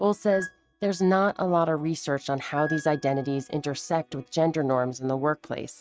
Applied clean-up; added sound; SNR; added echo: neural mask model RNNoise.